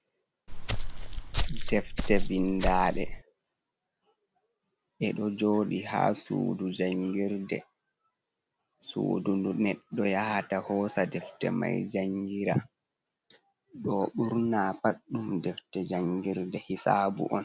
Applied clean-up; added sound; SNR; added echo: none; Walk, footsteps; -3 dB; none.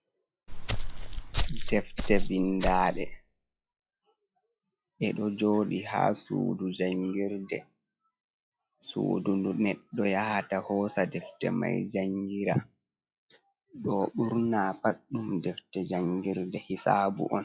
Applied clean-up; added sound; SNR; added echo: classical method log-MMSE.